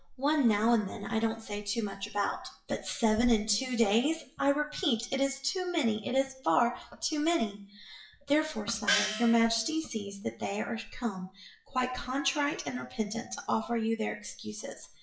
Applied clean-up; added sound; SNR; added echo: classical method WPE with log-MMSE.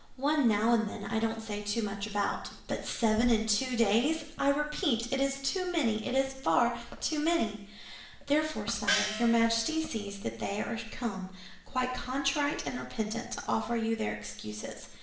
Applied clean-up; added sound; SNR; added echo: none; Gong; 3 dB; reverberation time 0.7 s.